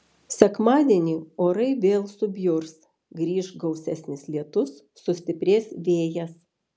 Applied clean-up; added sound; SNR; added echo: none; none; none; none.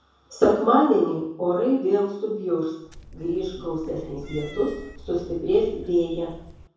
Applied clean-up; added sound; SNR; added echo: none; Cat; 18 dB; reverberation time 0.7 s.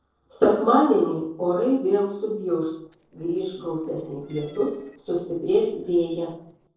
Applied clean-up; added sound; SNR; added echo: neural separator model SepFormer DNS4.